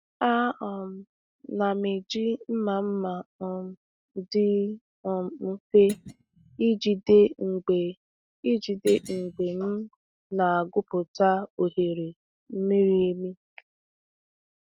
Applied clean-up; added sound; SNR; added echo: neural mask model RNNoise.